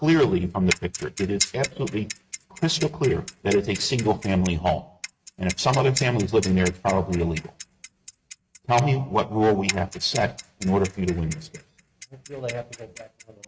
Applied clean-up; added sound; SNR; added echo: neural mask model RNNoise.